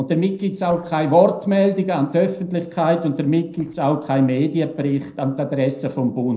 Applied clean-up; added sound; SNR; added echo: neural separator model SepFormer DNS4.